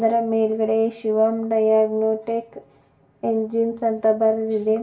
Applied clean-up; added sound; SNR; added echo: none; none; none; reverberation time 0.2 s.